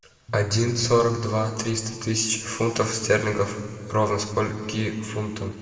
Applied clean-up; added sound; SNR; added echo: none; Bass guitar; 17 dB; reverberation time 2.0 s.